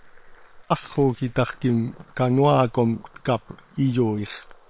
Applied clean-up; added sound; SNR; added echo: neural separator model SepFormer WHAM!.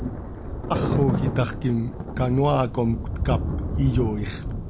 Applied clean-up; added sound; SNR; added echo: none; Thunder + Thunder; 2 dB; none.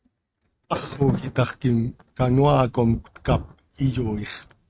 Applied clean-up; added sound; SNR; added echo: neural mask model RNNoise.